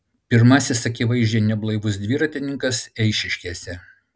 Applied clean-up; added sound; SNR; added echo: none; none; none; none.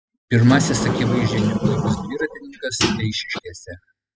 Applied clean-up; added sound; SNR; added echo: classical method spectral subtraction.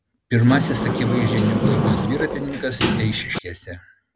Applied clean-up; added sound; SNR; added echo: none; Sliding door; 0 dB; none.